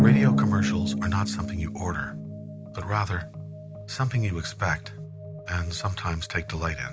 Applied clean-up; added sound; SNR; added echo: none; Drum; 0 dB; none.